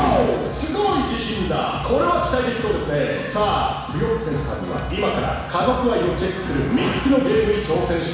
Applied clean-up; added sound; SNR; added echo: none; Bicycle; 11 dB; reverberation time 1.1 s.